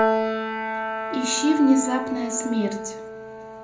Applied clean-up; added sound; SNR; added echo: none; Piano; 3 dB; reverberation time 0.5 s.